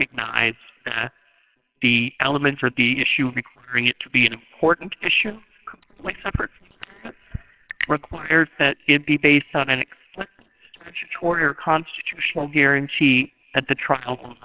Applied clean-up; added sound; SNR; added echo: neural separator model SepFormer WHAMR!.